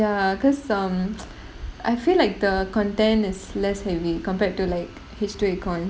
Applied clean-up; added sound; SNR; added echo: none; none; none; none.